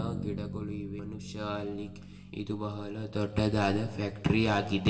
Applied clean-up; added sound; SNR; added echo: none; Bass guitar; 11 dB; reverberation time 1.0 s.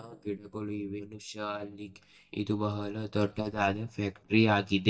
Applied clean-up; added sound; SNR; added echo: neural mask model DeepFilterNet 3.